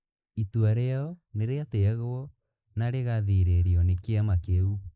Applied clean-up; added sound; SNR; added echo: neural mask model Resemble Enhance denoiser.